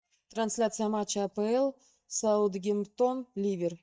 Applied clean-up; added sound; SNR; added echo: neural mask model DeepFilterNet 3.